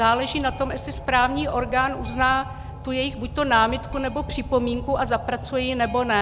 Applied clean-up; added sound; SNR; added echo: none; Wind + Boat, Water vehicle; 11 dB; none.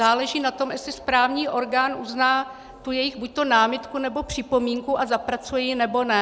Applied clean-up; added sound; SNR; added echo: none; none; none; none.